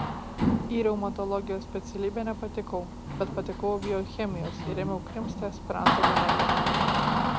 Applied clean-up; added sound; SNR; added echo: none; Door; -4 dB; none.